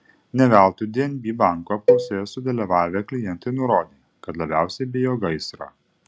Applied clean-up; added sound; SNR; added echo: none; Cowbell; 2 dB; none.